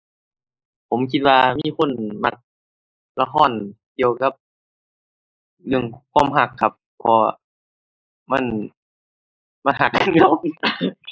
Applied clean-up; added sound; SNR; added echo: neural mask model Resemble Enhance denoiser.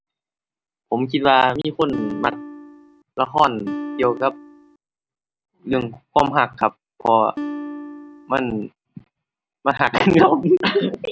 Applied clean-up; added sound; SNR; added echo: none; Acoustic guitar; 10 dB; none.